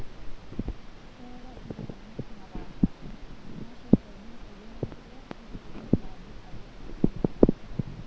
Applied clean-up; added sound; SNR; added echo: none; none; none; none.